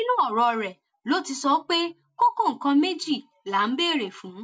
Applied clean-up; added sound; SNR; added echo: none; none; none; none.